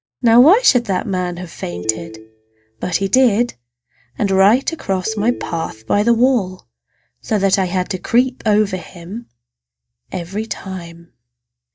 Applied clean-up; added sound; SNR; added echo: neural mask model DeepFilterNet 3.